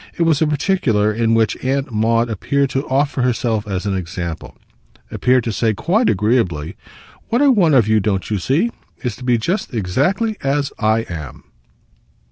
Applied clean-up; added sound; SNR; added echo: none; none; none; none.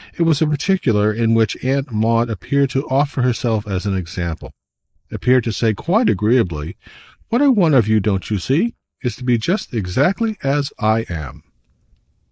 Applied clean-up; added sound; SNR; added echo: neural mask model Resemble Enhance denoiser.